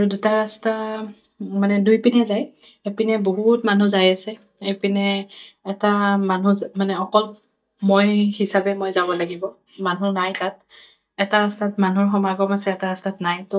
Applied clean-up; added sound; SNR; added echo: neural mask model DeepFilterNet 3.